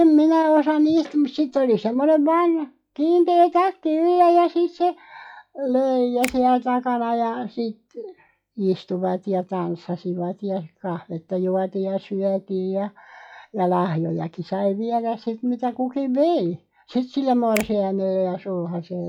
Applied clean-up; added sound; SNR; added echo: classical method log-MMSE.